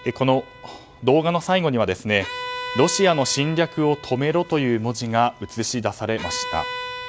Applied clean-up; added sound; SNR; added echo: none; Bowed string instrument; 13 dB; none.